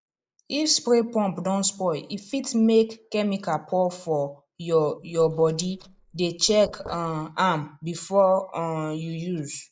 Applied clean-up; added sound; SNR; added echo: neural mask model Resemble Enhance denoiser.